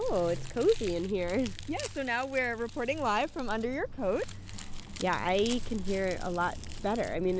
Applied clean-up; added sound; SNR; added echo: none; Wood + Crumpling, crinkling; 18 dB; none.